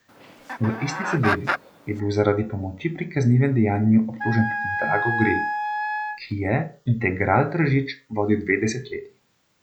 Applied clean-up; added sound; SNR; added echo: none; Chicken, rooster + Wind instrument, woodwind instrument; 4 dB; none.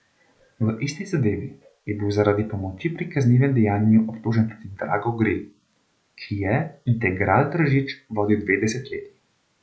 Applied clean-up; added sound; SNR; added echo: none; none; none; none.